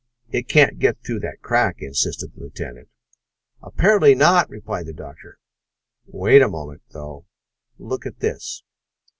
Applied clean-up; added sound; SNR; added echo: none; none; none; none.